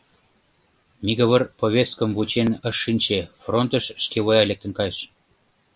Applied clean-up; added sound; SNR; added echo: none; none; none; none.